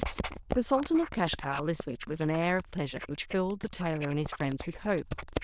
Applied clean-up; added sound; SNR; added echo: neural diffusion model UNIVERSE++.